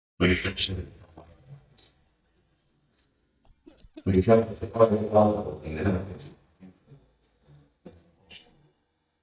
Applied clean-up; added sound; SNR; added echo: neural mask model DeepFilterNet 3.